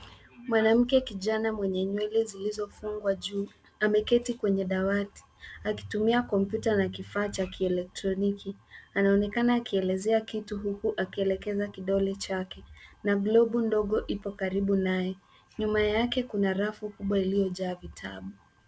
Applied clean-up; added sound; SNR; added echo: none; none; none; none.